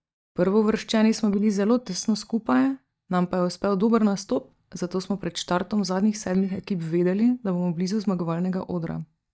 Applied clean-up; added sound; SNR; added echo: neural mask model DeepFilterNet 3.